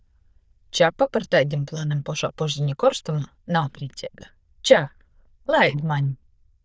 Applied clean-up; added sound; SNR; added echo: neural diffusion model UNIVERSE++.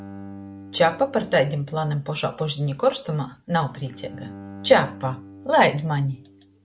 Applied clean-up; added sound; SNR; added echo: none; Bowed string instrument; 18 dB; none.